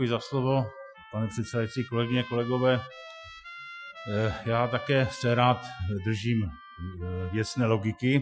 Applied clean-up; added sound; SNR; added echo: classical method Wiener filter.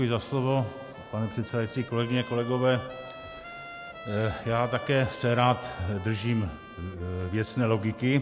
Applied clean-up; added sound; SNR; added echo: none; Trumpet; 17 dB; none.